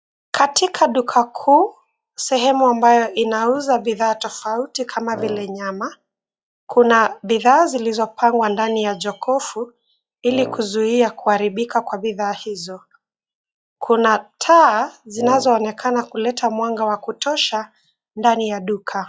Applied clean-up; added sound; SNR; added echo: classical method log-MMSE.